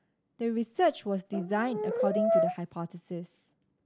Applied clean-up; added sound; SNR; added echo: none; Brass instrument; -3 dB; none.